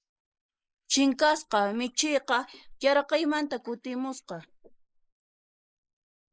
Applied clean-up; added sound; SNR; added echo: neural mask model Resemble Enhance denoiser.